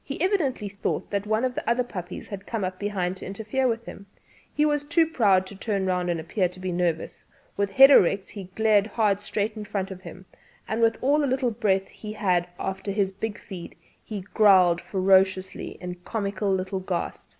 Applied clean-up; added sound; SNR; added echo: none; none; none; none.